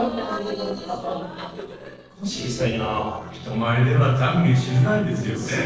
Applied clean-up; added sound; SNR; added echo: neural separator model SepFormer DNS4.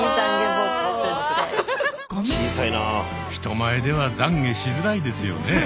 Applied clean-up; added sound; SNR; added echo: none; none; none; none.